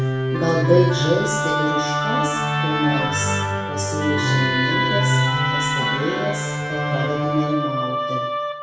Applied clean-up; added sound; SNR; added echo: none; Musical instrument; -3 dB; reverberation time 0.6 s.